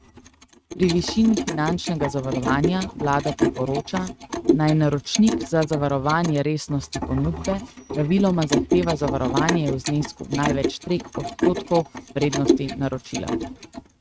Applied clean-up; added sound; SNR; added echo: neural mask model RNNoise.